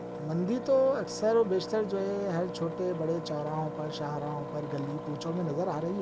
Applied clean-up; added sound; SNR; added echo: none; Engine; 8 dB; none.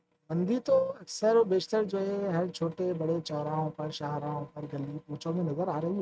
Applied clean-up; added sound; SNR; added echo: neural mask model RNNoise.